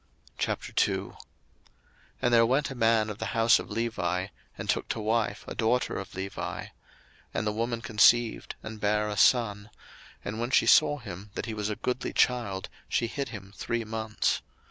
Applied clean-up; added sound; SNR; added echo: none; none; none; none.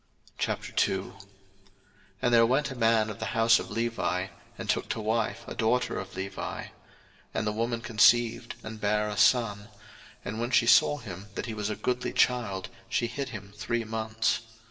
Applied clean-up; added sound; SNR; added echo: none; none; none; reverberation time 1.5 s.